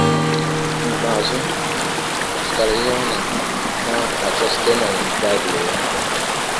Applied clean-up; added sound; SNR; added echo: none; Acoustic guitar / Strum + Stream / Ocean; -5 dB; none.